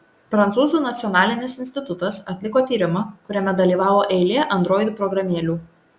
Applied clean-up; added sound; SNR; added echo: none; none; none; none.